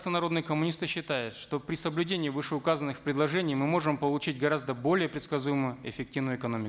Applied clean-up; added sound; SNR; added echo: none; none; none; none.